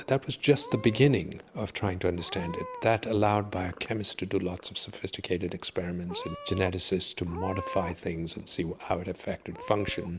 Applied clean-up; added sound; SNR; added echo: none; Meow / Purr; 16 dB; none.